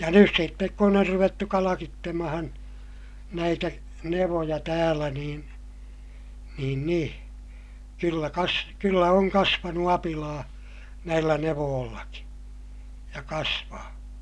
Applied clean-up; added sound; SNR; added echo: none; none; none; none.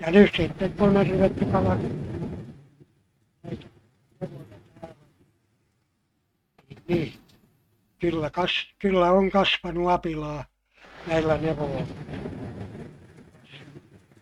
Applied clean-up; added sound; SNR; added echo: neural mask model RNNoise.